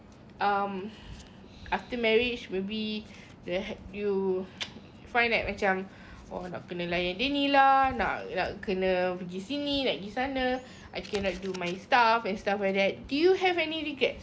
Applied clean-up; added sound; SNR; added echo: none; none; none; none.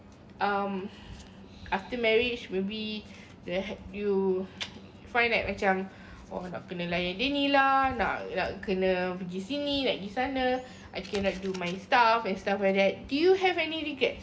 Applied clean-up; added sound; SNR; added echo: none; none; none; reverberation time 0.9 s.